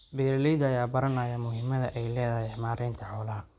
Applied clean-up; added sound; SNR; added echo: none; none; none; none.